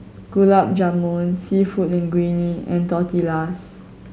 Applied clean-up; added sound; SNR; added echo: none; none; none; none.